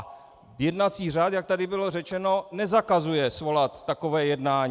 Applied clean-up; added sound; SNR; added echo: none; none; none; none.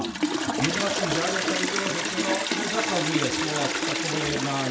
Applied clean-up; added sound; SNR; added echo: none; Toilet flush; -4 dB; reverberation time 0.3 s.